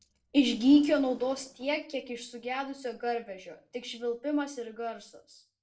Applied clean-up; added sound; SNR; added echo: neural separator model SepFormer DNS4.